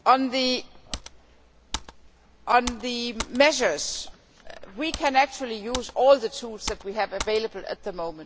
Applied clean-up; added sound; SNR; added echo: none; Computer keyboard; 13 dB; none.